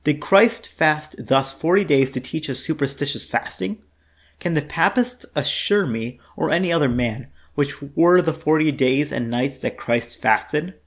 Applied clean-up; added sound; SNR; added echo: none; none; none; none.